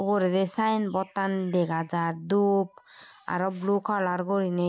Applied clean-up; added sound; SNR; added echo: none; none; none; none.